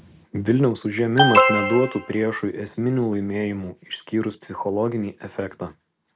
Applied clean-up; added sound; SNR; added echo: none; Alarm; -3 dB; none.